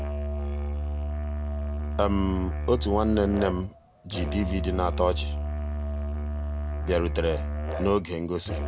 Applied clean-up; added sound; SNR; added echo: none; Musical instrument; 1 dB; none.